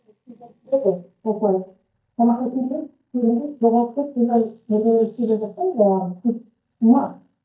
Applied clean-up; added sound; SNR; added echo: neural mask model DeepFilterNet 3.